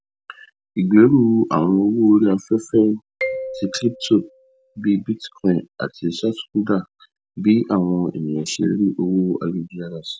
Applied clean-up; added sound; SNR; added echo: none; Marimba, xylophone; 15 dB; none.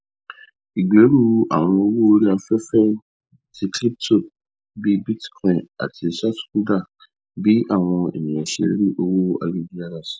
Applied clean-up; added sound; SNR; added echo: neural mask model Resemble Enhance denoiser.